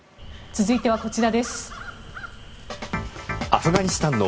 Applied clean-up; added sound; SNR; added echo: none; Crow; 15 dB; reverberation time 1.4 s.